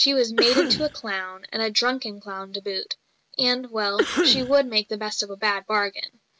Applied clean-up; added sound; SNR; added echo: none; Cough; 3 dB; none.